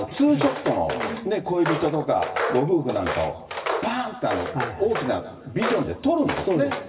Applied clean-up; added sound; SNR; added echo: none; Walk, footsteps; 6 dB; reverberation time 1.3 s.